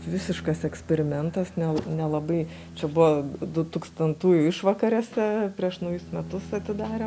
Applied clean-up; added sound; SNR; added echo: none; Bowed string instrument; 17 dB; none.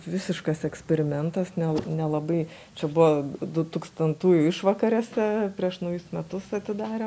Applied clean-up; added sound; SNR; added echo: none; none; none; none.